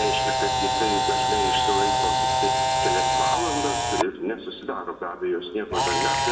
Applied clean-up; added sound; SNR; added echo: none; Camera; -5 dB; reverberation time 1.7 s.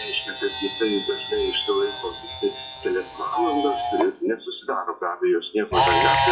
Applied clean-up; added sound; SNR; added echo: classical method WPE with log-MMSE.